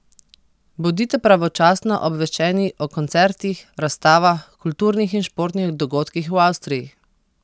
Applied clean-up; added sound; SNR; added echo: none; none; none; none.